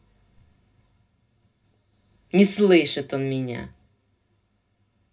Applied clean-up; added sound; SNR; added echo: none; none; none; reverberation time 0.4 s.